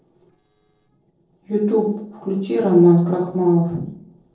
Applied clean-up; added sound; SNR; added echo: neural separator model SepFormer DNS4.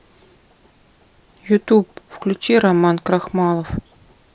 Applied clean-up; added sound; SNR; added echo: none; none; none; none.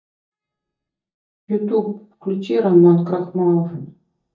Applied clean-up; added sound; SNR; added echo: neural mask model DeepFilterNet 3.